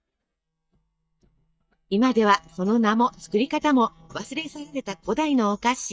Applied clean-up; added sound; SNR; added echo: neural mask model DeepFilterNet 3.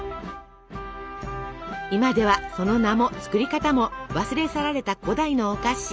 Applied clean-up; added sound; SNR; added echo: none; none; none; none.